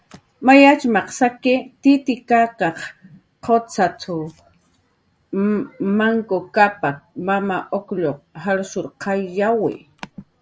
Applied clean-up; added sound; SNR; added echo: none; none; none; none.